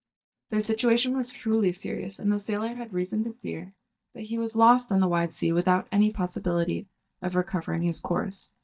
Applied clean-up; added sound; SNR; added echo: neural mask model DeepFilterNet 3.